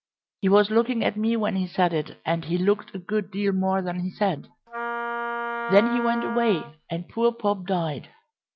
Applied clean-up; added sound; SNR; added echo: none; Wind instrument, woodwind instrument; 7 dB; none.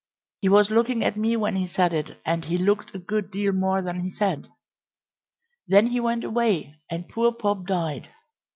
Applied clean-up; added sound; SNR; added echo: none; none; none; none.